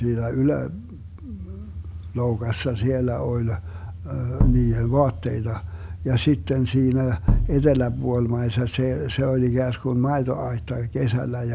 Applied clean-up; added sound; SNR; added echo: none; Bass drum; 0 dB; none.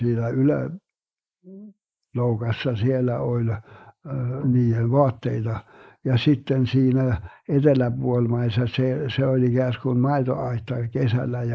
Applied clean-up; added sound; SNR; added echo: neural mask model Resemble Enhance denoiser.